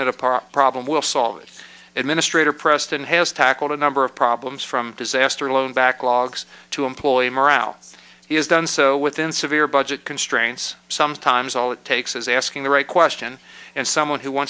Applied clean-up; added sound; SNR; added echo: none; none; none; none.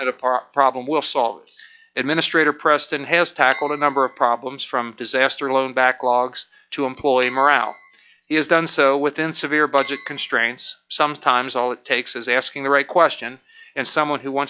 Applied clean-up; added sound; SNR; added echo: classical method log-MMSE.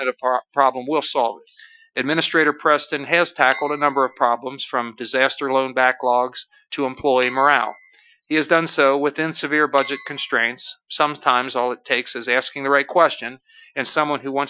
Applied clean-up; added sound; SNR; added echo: classical method Wiener filter.